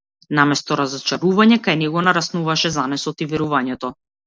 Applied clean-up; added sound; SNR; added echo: none; none; none; none.